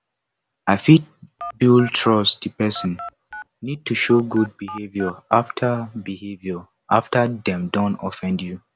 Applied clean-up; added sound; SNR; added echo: none; Telephone; 16 dB; none.